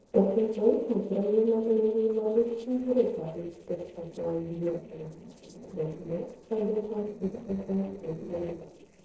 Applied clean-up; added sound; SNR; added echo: neural separator model SepFormer DNS4.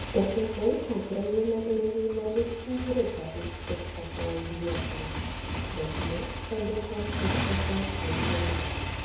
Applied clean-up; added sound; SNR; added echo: none; Motorcycle; 2 dB; reverberation time 0.9 s.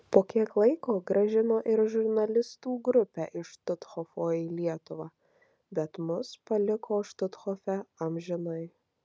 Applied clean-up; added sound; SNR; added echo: none; none; none; none.